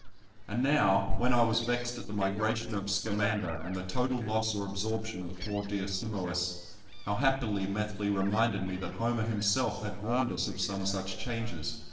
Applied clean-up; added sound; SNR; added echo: neural separator model SepFormer DNS4.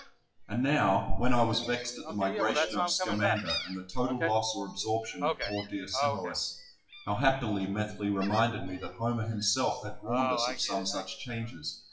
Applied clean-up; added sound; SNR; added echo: classical method WPE with log-MMSE.